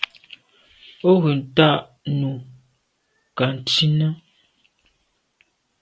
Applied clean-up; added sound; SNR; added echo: none; none; none; none.